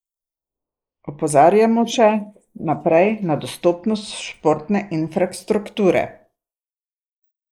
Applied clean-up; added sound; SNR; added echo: neural mask model Resemble Enhance denoiser.